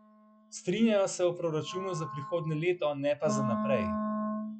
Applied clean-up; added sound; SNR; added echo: classical method log-MMSE.